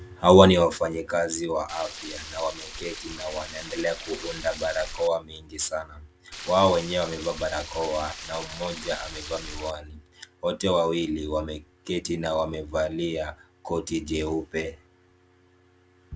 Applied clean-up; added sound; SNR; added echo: none; Stream; 12 dB; none.